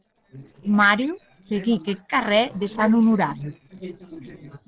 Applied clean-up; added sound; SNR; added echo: neural separator model SepFormer DNS4.